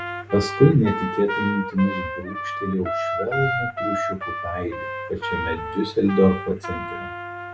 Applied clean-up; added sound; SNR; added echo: none; Trumpet; 5 dB; none.